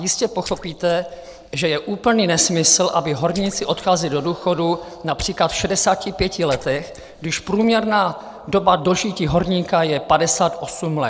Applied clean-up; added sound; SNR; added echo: neural separator model SepFormer DNS4.